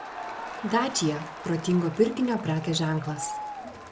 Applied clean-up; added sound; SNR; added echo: none; Crowd; 11 dB; none.